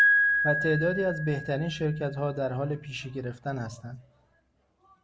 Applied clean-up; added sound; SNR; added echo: none; Piano; 0 dB; none.